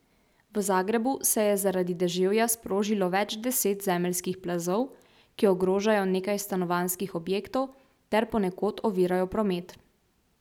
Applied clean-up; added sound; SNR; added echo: none; none; none; none.